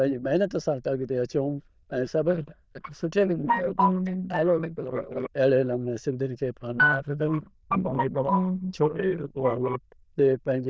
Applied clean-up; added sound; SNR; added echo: neural diffusion model UNIVERSE++.